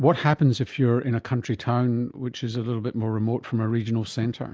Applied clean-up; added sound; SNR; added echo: none; none; none; none.